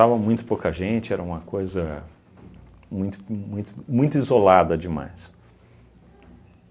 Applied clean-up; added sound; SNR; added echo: none; none; none; none.